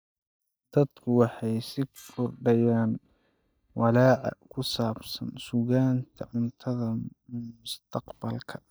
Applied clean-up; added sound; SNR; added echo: neural mask model DeepFilterNet 3.